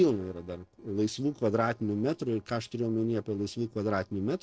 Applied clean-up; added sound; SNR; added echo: neural separator model SepFormer DNS4.